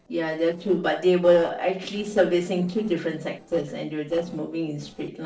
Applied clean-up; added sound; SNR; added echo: neural separator model SepFormer DNS4.